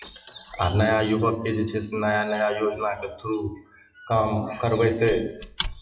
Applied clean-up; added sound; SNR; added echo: classical method WPE with log-MMSE.